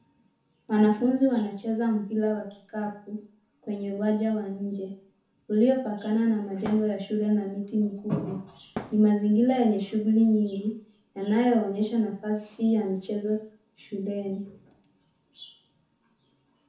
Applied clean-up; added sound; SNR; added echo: none; Thump, thud; 11 dB; reverberation time 0.6 s.